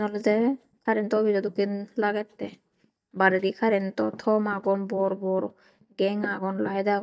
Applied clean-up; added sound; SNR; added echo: neural mask model DeepFilterNet 3.